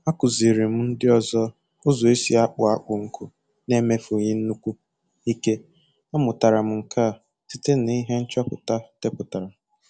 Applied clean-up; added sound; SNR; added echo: none; none; none; none.